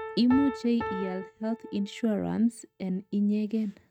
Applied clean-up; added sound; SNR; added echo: neural mask model RNNoise.